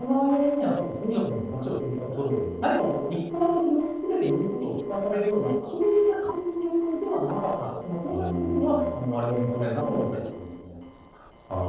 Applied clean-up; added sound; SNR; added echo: neural separator model SepFormer DNS4.